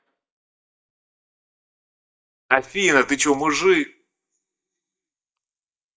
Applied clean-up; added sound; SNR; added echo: neural mask model DeepFilterNet 3.